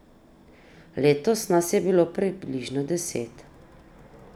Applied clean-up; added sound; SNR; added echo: none; none; none; none.